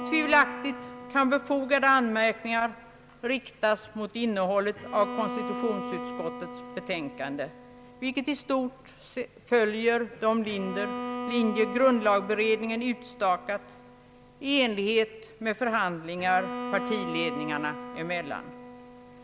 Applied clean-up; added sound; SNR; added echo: none; Bowed string instrument; 11 dB; none.